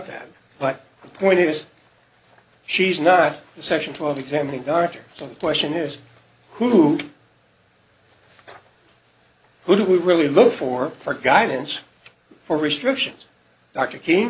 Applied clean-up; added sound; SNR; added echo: none; Coin (dropping); 16 dB; none.